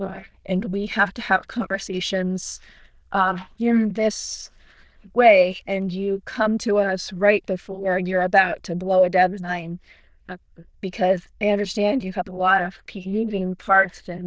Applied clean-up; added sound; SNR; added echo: neural diffusion model UNIVERSE++.